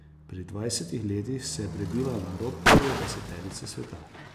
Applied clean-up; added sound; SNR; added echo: none; Car; -3 dB; none.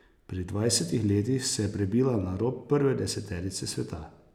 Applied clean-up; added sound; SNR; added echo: none; none; none; none.